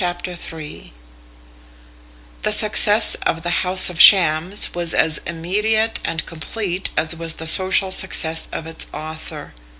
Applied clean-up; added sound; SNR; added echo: none; none; none; none.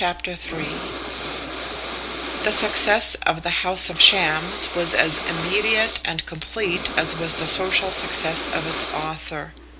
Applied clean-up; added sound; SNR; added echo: none; Breathing; 7 dB; none.